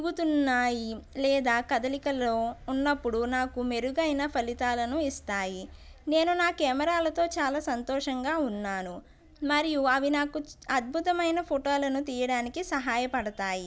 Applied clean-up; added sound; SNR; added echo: none; none; none; none.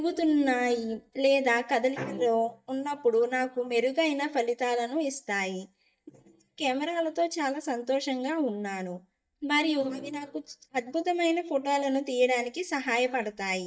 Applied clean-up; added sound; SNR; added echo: neural mask model DeepFilterNet 3.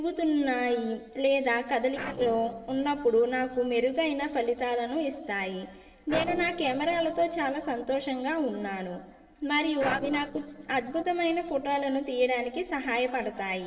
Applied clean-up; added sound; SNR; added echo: neural separator model SepFormer DNS4.